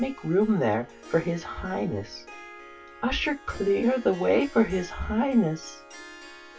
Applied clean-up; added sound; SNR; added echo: none; Harp; 19 dB; reverberation time 0.1 s.